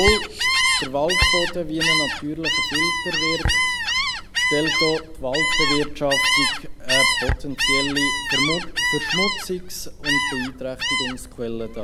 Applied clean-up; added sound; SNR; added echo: none; Gull, seagull; -5 dB; none.